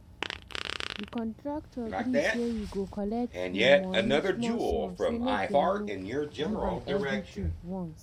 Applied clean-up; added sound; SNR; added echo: none; Fart; -4 dB; none.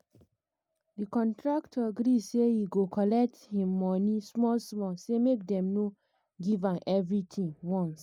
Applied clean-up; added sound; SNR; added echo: none; none; none; none.